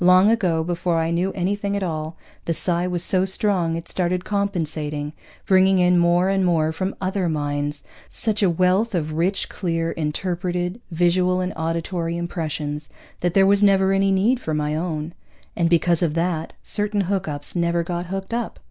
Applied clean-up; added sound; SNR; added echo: none; none; none; none.